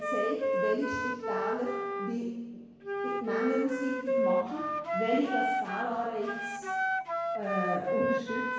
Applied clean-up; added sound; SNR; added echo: none; Wind instrument, woodwind instrument; -2 dB; reverberation time 1.1 s.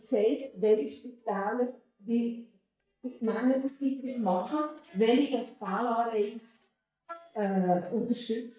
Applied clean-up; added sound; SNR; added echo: neural mask model DeepFilterNet 3.